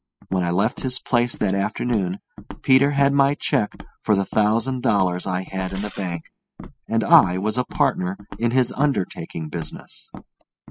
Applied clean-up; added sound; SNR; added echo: classical method spectral subtraction.